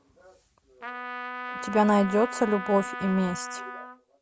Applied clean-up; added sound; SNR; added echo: none; Trumpet; 9 dB; none.